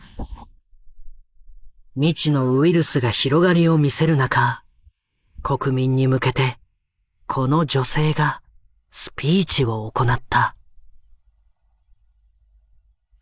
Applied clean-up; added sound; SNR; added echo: neural mask model Resemble Enhance denoiser.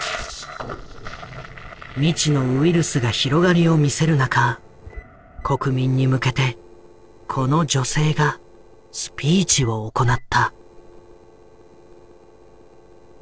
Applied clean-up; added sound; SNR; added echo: neural separator model SepFormer DNS4.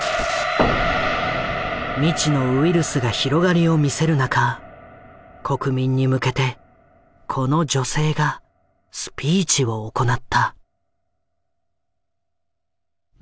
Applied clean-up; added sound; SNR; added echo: none; none; none; none.